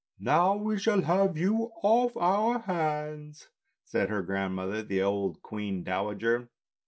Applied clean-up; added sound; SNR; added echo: none; none; none; none.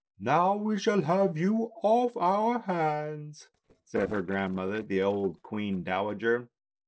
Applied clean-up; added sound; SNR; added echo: neural separator model SepFormer DNS4.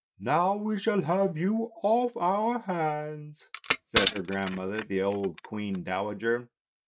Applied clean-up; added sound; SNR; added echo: neural mask model RNNoise.